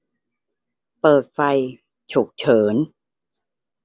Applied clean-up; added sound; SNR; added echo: none; none; none; none.